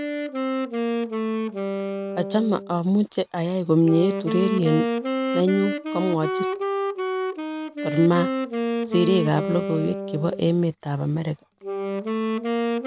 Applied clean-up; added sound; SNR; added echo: none; Wind instrument, woodwind instrument; 3 dB; none.